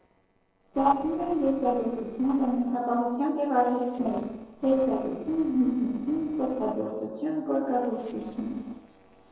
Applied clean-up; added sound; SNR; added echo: neural separator model SepFormer DNS4.